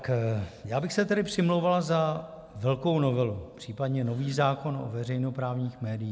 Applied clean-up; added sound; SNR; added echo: none; none; none; none.